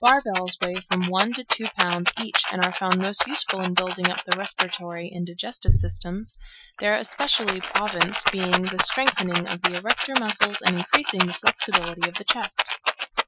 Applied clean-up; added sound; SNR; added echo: classical method Wiener filter.